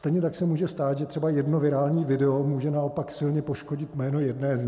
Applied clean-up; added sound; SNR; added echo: none; none; none; none.